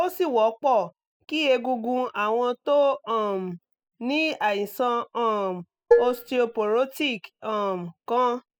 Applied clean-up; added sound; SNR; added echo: classical method spectral subtraction.